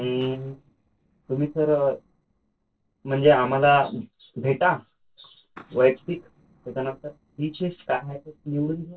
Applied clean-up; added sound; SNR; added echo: neural separator model SepFormer DNS4.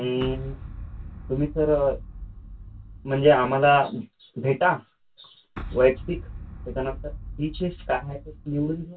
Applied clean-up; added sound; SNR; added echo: none; Boom; 12 dB; reverberation time 0.1 s.